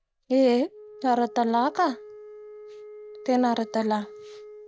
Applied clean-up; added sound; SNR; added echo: none; Wind instrument, woodwind instrument; 18 dB; none.